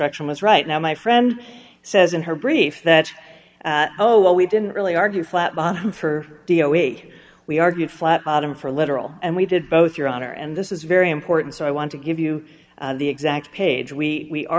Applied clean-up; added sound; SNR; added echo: none; none; none; none.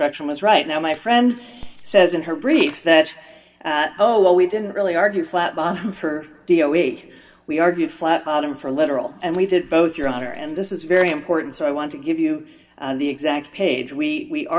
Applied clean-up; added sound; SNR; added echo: none; Keys jangling; 19 dB; reverberation time 0.2 s.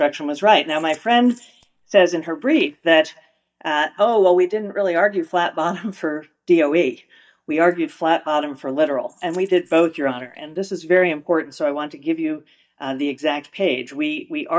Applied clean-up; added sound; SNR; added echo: neural mask model DeepFilterNet 3.